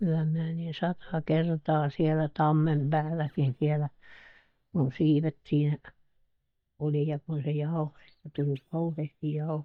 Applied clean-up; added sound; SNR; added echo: neural mask model DeepFilterNet 3.